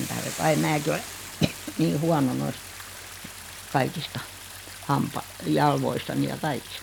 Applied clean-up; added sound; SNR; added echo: none; Boiling / Hiss + Stream; 12 dB; none.